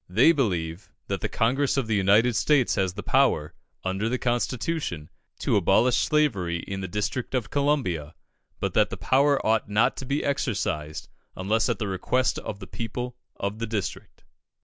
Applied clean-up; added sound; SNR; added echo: none; none; none; none.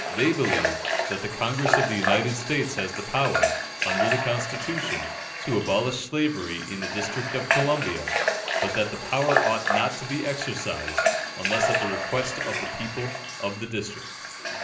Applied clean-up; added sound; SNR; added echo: none; Water tap, faucet / Water; -1 dB; reverberation time 0.5 s.